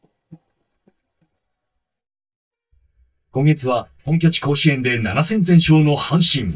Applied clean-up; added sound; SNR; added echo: neural mask model DeepFilterNet 3.